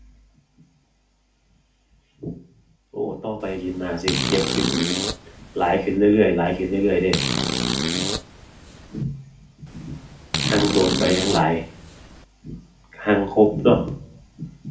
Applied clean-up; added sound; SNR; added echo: none; Fart; 3 dB; reverberation time 0.4 s.